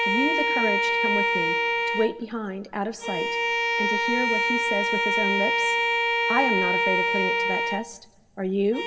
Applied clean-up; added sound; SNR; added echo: none; Bowed string instrument; -5 dB; reverberation time 1.2 s.